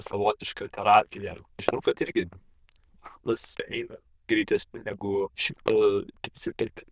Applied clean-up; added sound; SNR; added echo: neural diffusion model UNIVERSE++.